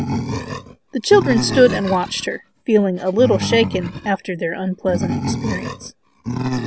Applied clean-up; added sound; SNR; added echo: none; Animal; 6 dB; none.